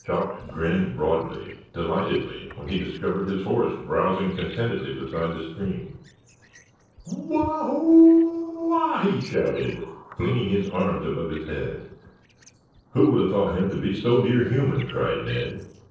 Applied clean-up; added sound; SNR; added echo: neural separator model SepFormer DNS4.